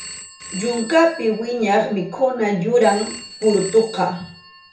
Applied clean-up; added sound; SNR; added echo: none; Telephone; 15 dB; reverberation time 0.7 s.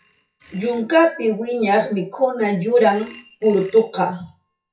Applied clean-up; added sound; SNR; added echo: classical method WPE with log-MMSE.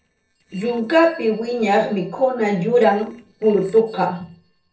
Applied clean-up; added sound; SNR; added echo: neural separator model SepFormer DNS4.